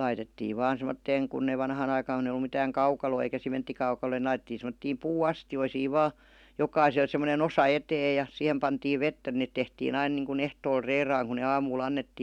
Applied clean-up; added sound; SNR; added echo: none; none; none; none.